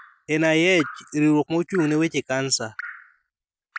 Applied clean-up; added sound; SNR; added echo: none; Drip; 18 dB; none.